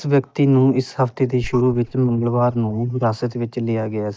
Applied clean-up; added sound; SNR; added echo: neural mask model DeepFilterNet 3.